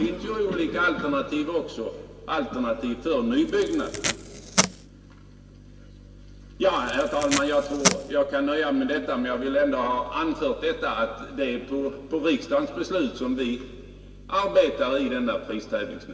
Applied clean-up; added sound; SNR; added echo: none; Packing tape, duct tape; 4 dB; reverberation time 1.9 s.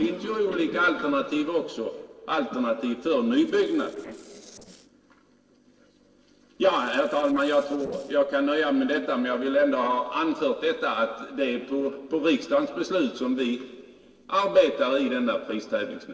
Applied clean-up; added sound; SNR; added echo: neural separator model SepFormer DNS4.